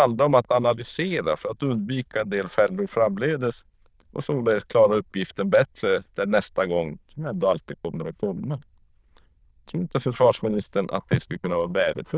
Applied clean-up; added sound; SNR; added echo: neural diffusion model UNIVERSE++.